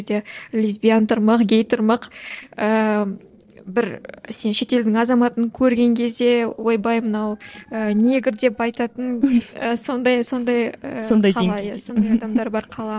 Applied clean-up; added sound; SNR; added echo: neural separator model SepFormer DNS4.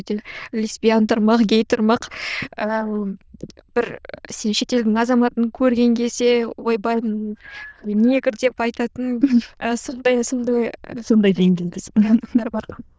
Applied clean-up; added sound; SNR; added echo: neural diffusion model UNIVERSE++.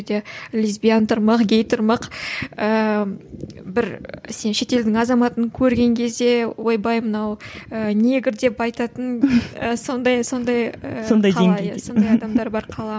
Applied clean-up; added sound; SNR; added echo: none; none; none; none.